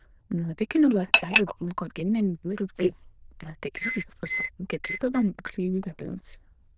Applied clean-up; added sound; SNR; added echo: neural diffusion model UNIVERSE++.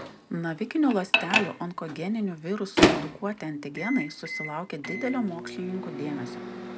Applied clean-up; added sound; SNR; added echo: none; Microwave oven; 0 dB; none.